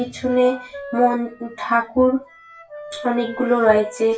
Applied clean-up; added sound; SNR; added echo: classical method WPE with log-MMSE.